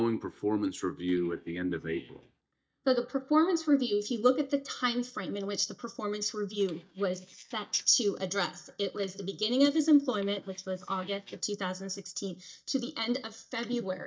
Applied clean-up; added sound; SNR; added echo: neural mask model DeepFilterNet 3.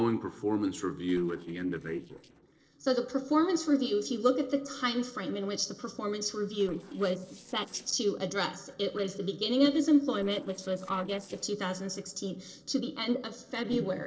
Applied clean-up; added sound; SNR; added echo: neural separator model SepFormer DNS4.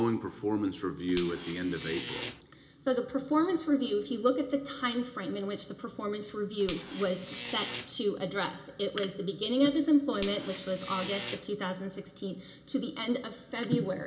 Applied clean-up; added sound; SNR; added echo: none; Buzz; 5 dB; reverberation time 0.4 s.